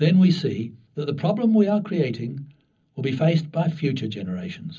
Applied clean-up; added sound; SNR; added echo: none; none; none; reverberation time 0.4 s.